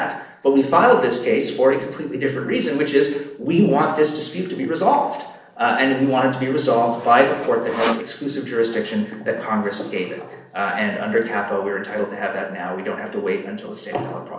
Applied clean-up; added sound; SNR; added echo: neural separator model SepFormer DNS4.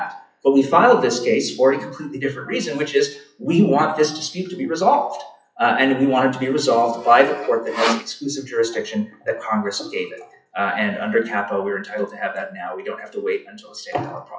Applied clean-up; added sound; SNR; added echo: classical method WPE with log-MMSE.